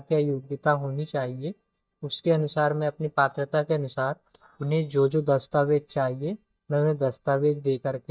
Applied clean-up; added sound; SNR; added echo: neural mask model DeepFilterNet 3.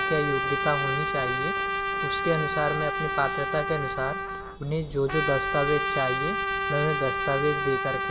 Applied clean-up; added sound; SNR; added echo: none; Trumpet; 0 dB; none.